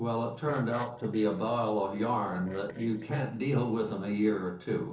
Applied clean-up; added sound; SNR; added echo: neural separator model SepFormer DNS4.